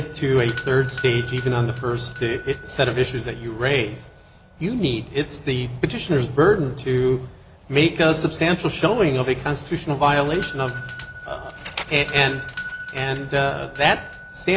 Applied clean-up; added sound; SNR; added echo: none; Doorbell; 2 dB; none.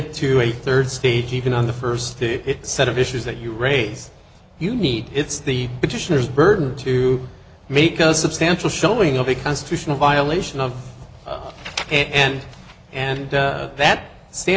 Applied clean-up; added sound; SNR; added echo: none; none; none; none.